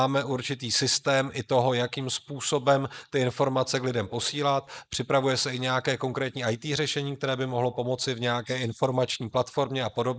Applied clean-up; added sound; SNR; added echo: neural mask model Resemble Enhance denoiser.